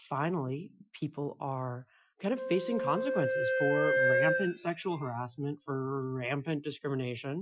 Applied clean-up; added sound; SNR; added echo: classical method Wiener filter.